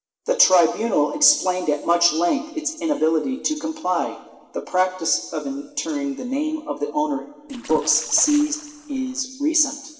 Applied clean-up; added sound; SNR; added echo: neural separator model SepFormer DNS4.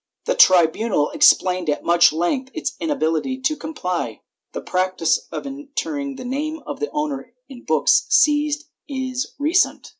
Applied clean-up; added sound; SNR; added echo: none; none; none; none.